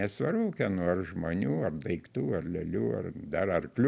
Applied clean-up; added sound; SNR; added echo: none; none; none; none.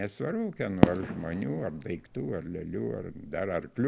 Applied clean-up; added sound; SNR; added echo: none; Fireworks; 1 dB; none.